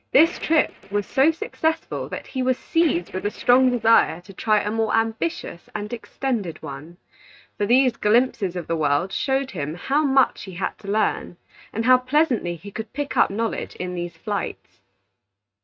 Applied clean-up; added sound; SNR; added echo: neural mask model RNNoise.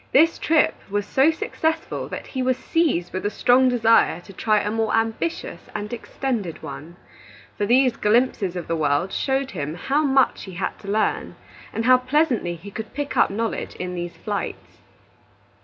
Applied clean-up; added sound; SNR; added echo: none; none; none; none.